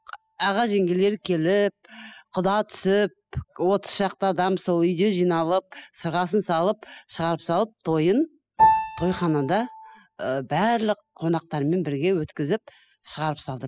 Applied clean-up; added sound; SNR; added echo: classical method spectral subtraction.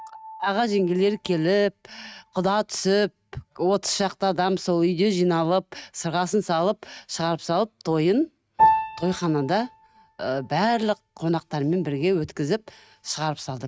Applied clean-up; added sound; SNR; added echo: neural mask model RNNoise.